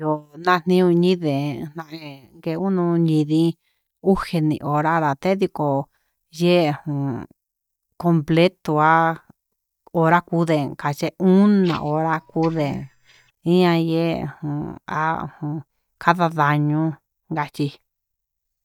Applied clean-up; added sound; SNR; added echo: neural mask model DeepFilterNet 3.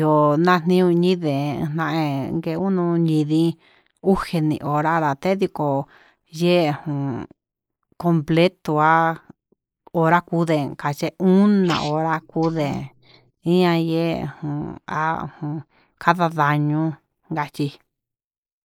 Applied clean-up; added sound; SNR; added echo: neural mask model Resemble Enhance denoiser.